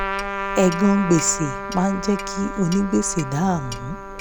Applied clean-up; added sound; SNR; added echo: none; Trumpet + Clock; 7 dB; none.